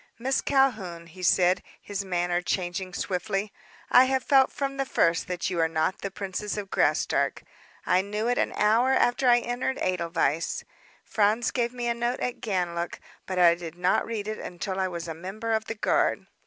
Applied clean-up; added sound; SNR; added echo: none; none; none; none.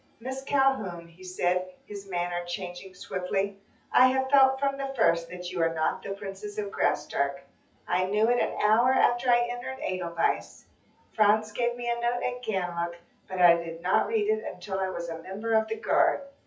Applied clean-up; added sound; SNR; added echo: classical method WPE with log-MMSE.